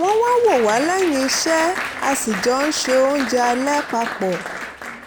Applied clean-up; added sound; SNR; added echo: none; Applause; 9 dB; none.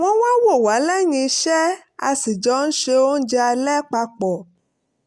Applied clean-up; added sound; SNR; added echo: none; none; none; none.